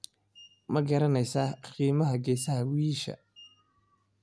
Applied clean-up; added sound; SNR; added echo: none; none; none; none.